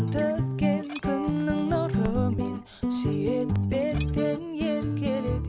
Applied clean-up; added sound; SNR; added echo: none; Dishes, pots, and pans + Crackle; 19 dB; none.